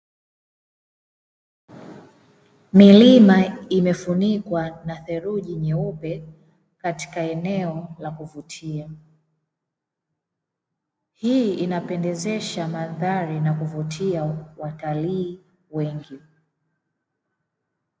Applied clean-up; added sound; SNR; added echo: none; none; none; none.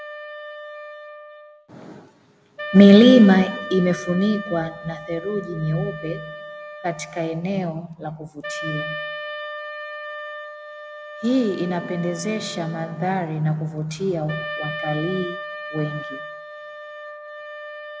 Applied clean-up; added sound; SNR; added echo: none; Wind instrument, woodwind instrument; 12 dB; none.